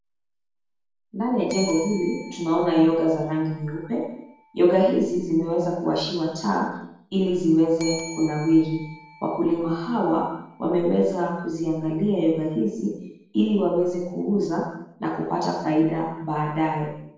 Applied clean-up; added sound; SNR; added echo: none; Bell; 18 dB; reverberation time 0.7 s.